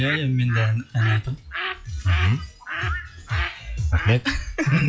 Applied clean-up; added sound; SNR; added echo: classical method log-MMSE.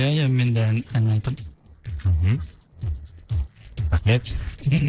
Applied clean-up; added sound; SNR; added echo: neural separator model SepFormer DNS4.